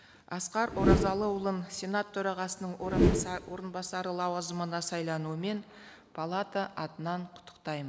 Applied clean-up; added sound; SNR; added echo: none; Whoosh, swoosh, swish; -3 dB; none.